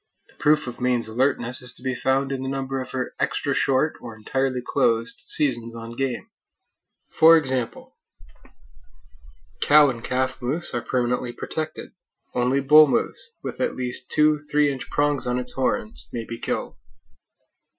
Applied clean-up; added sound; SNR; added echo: classical method Wiener filter.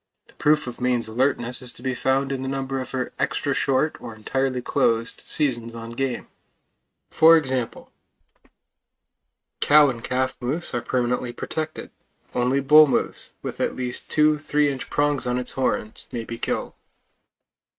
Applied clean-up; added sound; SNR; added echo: neural mask model RNNoise.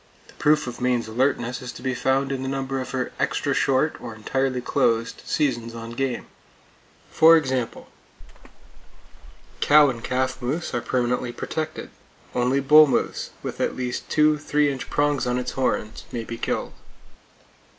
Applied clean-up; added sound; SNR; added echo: none; Water / Splash, splatter; 12 dB; none.